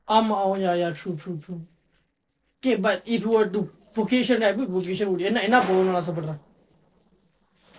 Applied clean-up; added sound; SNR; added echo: neural separator model SepFormer DNS4.